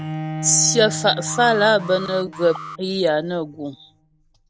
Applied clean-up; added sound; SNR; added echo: none; Bowed string instrument + Alarm; 11 dB; none.